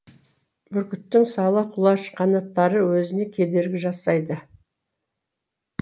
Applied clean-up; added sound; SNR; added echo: none; none; none; none.